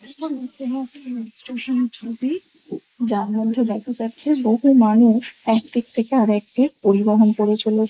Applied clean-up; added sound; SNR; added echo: neural mask model Resemble Enhance denoiser.